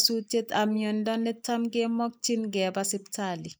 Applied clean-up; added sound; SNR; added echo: neural mask model Resemble Enhance denoiser.